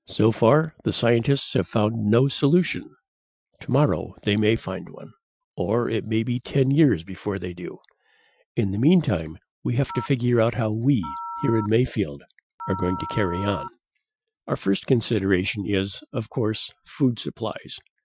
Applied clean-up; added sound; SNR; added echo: classical method Wiener filter.